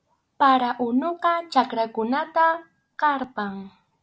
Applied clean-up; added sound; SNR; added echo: none; none; none; none.